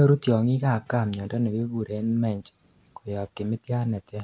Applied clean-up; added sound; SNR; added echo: none; none; none; none.